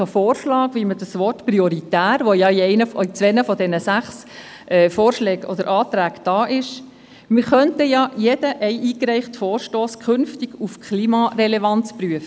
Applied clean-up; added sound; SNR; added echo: none; none; none; none.